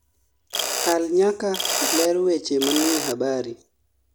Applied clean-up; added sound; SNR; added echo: none; Mechanisms; 4 dB; none.